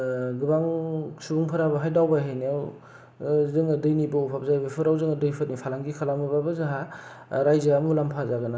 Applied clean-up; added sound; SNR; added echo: none; none; none; none.